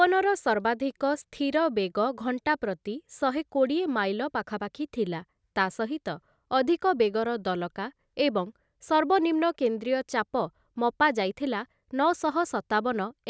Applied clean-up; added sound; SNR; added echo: none; none; none; none.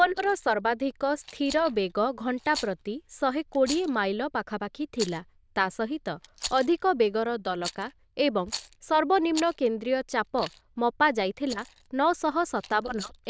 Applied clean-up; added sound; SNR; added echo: neural diffusion model UNIVERSE++.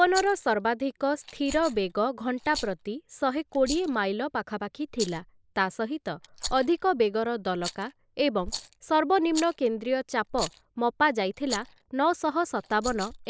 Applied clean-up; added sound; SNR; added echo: neural mask model Resemble Enhance denoiser.